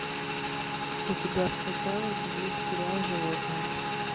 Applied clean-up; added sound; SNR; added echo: none; Motorcycle / Engine; -3 dB; none.